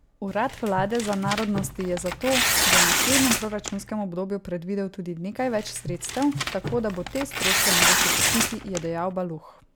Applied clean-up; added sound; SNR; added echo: none; Tearing; -3 dB; none.